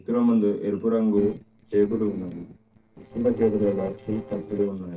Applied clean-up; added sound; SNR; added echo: neural separator model SepFormer DNS4.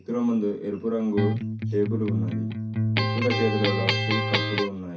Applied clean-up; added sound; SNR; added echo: none; Electric guitar; -2 dB; reverberation time 0.3 s.